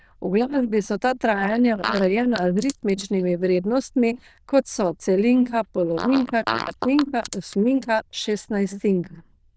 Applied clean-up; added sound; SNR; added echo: neural diffusion model UNIVERSE++.